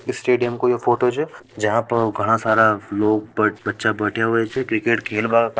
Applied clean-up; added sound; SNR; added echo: neural separator model SepFormer DNS4.